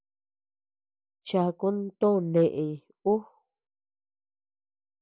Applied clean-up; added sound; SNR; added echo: none; none; none; none.